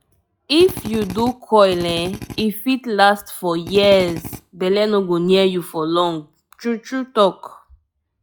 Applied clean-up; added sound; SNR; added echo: classical method log-MMSE.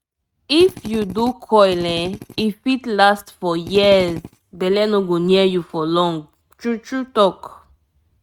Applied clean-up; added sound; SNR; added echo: neural mask model RNNoise.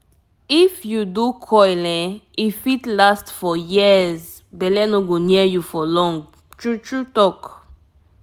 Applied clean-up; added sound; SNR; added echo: none; none; none; none.